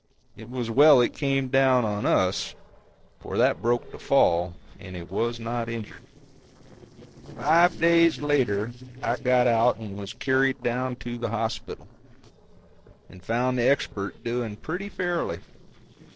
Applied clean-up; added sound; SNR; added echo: neural separator model SepFormer DNS4.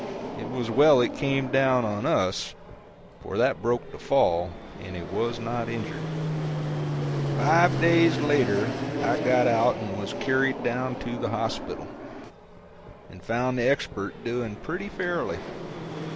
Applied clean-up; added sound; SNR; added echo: none; Fixed-wing aircraft, airplane; 6 dB; none.